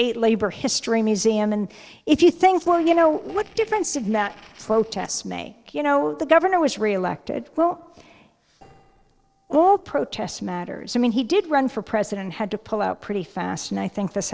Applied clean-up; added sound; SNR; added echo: neural separator model SepFormer DNS4.